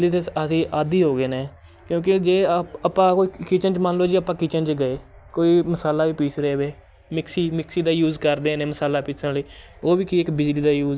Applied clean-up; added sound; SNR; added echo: none; none; none; none.